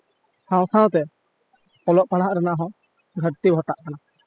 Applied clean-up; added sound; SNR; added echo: classical method spectral subtraction.